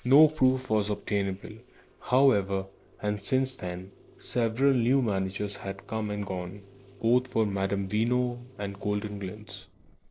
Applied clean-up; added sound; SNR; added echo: neural separator model SepFormer DNS4.